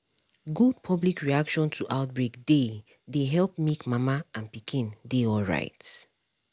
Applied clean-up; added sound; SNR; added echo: none; none; none; none.